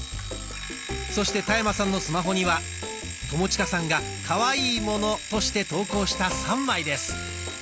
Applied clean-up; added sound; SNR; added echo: none; Alarm; 10 dB; none.